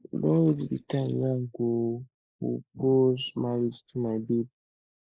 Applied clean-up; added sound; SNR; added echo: neural mask model Resemble Enhance denoiser.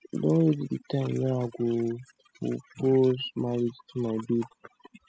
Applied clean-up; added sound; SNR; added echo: classical method spectral subtraction.